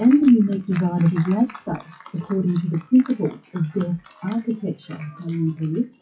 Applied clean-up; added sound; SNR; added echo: classical method WPE with log-MMSE.